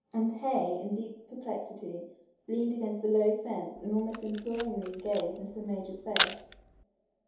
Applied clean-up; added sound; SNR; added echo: none; Camera; 2 dB; reverberation time 0.8 s.